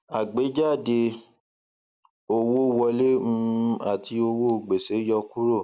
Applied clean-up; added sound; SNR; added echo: none; none; none; none.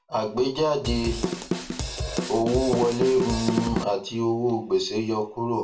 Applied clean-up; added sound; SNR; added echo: none; Drum / Drum kit; 3 dB; reverberation time 0.3 s.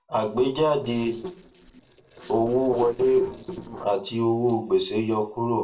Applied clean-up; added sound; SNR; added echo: neural separator model SepFormer DNS4.